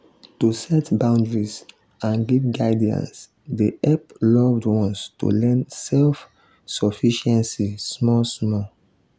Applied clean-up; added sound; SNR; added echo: none; none; none; none.